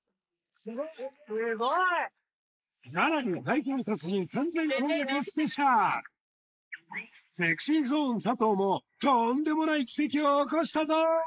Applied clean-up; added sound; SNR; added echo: neural mask model Resemble Enhance denoiser.